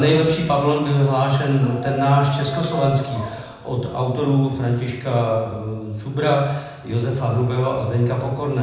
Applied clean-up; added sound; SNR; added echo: none; Dog; 11 dB; reverberation time 1.0 s.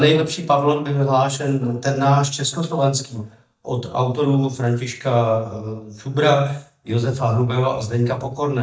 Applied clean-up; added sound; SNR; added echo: neural mask model DeepFilterNet 3.